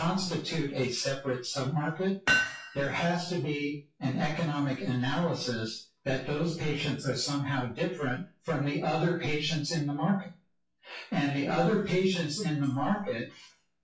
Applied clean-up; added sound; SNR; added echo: classical method WPE with log-MMSE.